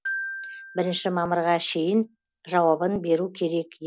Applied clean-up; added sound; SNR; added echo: none; Glockenspiel; 14 dB; none.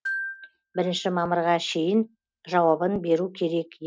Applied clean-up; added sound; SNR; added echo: neural mask model RNNoise.